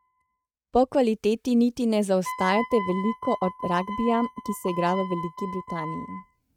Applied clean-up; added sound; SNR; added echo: neural mask model RNNoise.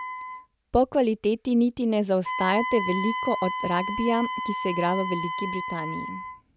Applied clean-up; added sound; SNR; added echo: none; Wind instrument, woodwind instrument; 6 dB; none.